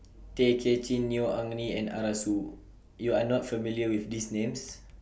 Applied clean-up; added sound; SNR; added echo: none; none; none; none.